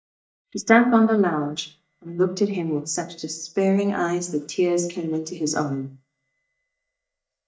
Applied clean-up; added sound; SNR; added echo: neural mask model DeepFilterNet 3.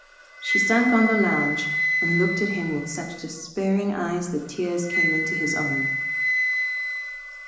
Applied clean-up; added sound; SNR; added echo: none; Wind instrument, woodwind instrument; 1 dB; reverberation time 1.0 s.